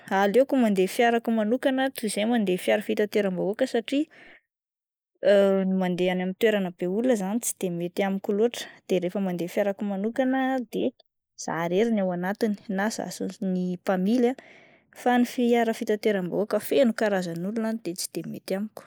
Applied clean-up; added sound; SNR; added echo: neural mask model Resemble Enhance denoiser.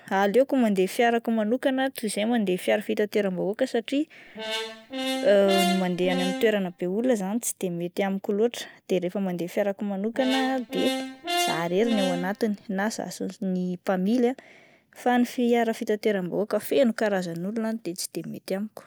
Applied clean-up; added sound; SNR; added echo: none; Brass instrument; 6 dB; none.